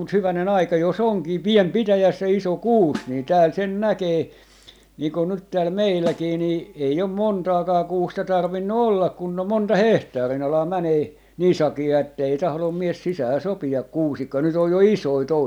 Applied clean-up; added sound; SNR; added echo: none; Snare drum; 19 dB; none.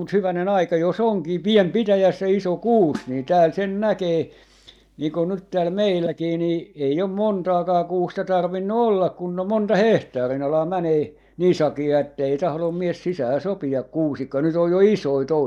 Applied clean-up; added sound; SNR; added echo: neural mask model DeepFilterNet 3.